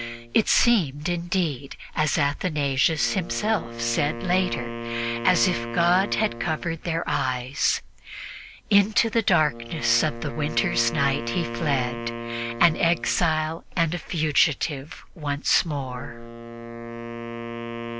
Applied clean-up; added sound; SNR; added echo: none; Wind instrument, woodwind instrument; 10 dB; none.